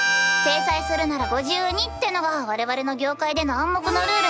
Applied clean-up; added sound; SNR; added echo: none; Harmonica; 3 dB; none.